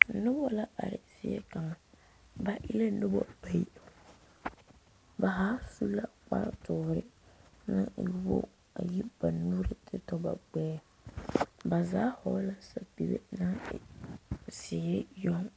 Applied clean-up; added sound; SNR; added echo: none; none; none; none.